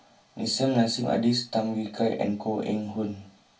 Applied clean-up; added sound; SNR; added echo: none; none; none; reverberation time 0.2 s.